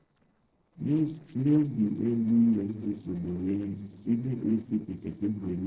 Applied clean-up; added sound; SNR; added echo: neural separator model SepFormer DNS4.